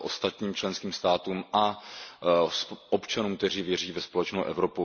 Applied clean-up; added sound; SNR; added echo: none; none; none; none.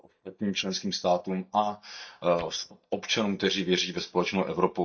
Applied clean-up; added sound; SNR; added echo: neural mask model DeepFilterNet 3.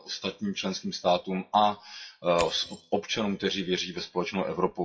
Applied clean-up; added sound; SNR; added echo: classical method WPE with log-MMSE.